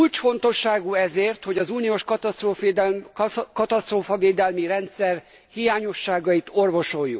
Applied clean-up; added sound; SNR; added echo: none; none; none; none.